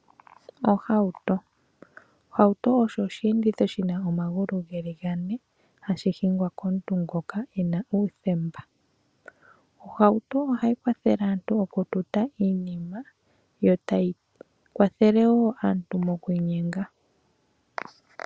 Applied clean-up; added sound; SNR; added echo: none; none; none; none.